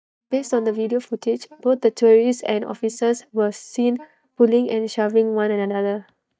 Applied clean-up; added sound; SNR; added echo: neural mask model DeepFilterNet 3.